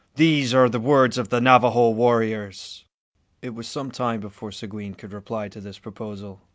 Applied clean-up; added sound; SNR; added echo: none; none; none; none.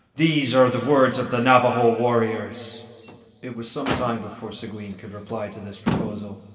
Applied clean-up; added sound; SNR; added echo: none; Motor vehicle (road); 12 dB; reverberation time 2.2 s.